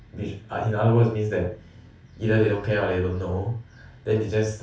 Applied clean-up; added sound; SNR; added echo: none; none; none; reverberation time 0.3 s.